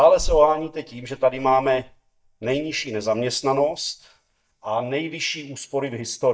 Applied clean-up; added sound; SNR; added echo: neural mask model DeepFilterNet 3.